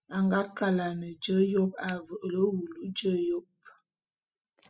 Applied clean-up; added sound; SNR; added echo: classical method spectral subtraction.